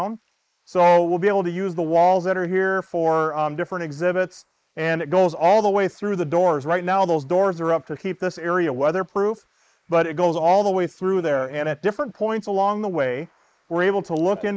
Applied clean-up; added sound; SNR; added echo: neural mask model Resemble Enhance denoiser.